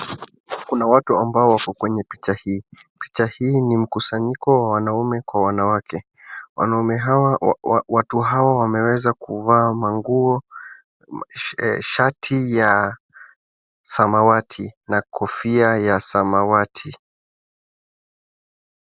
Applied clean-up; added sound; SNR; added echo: none; none; none; none.